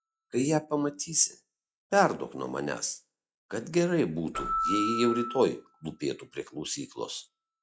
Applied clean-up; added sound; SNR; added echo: classical method log-MMSE.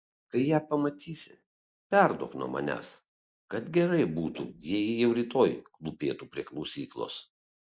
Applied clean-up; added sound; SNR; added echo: neural mask model Resemble Enhance denoiser.